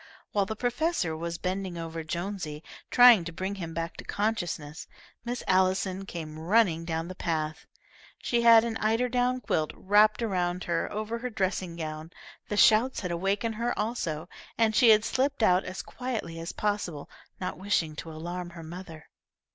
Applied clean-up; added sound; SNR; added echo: none; none; none; none.